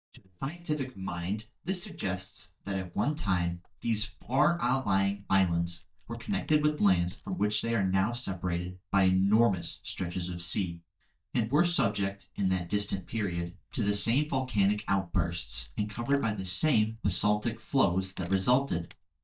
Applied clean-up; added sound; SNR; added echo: neural mask model DeepFilterNet 3.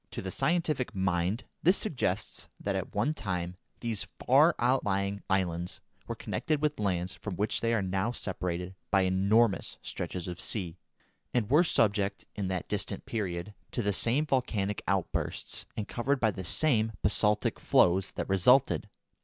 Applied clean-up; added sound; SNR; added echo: none; none; none; none.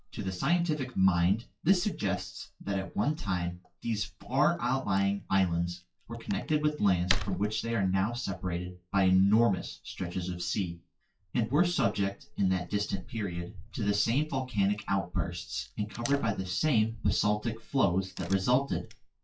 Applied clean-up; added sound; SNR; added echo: classical method WPE with log-MMSE.